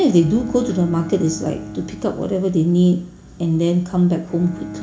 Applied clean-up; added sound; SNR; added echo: none; Bowed string instrument; 16 dB; reverberation time 0.4 s.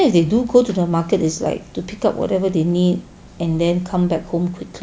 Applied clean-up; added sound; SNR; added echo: none; none; none; none.